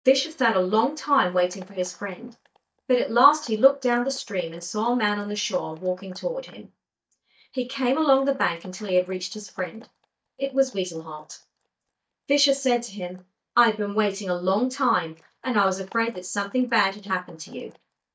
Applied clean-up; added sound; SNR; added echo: neural mask model DeepFilterNet 3.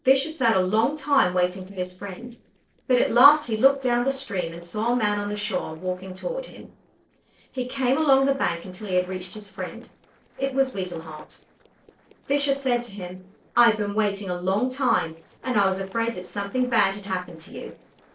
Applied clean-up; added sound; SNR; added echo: neural separator model SepFormer DNS4.